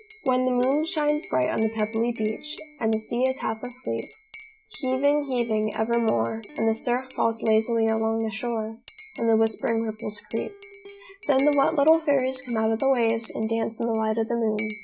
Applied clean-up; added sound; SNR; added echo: none; Plucked string instrument + Cutlery, silverware / Dishes, pots, and pans / Chink, clink; 16 dB; none.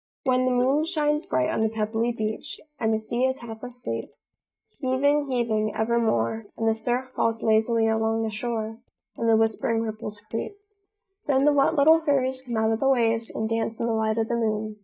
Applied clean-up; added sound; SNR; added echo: neural mask model DeepFilterNet 3.